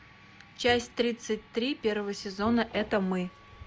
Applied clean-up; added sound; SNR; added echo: none; Bowed string instrument; 17 dB; none.